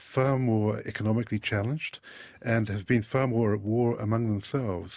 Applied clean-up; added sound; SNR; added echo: none; none; none; none.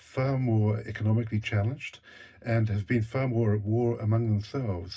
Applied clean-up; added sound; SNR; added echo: none; none; none; reverberation time 0.4 s.